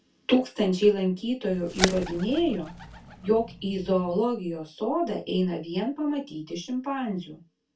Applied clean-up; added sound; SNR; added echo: none; Bird; 8 dB; reverberation time 0.2 s.